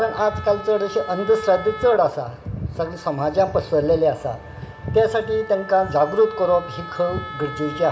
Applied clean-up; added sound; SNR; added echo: none; Wind instrument, woodwind instrument; 16 dB; reverberation time 1.1 s.